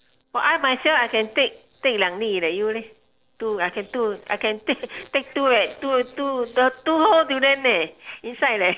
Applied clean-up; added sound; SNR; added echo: neural separator model SepFormer DNS4.